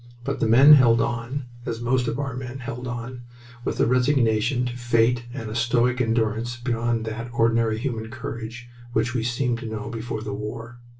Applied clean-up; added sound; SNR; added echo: none; none; none; reverberation time 0.2 s.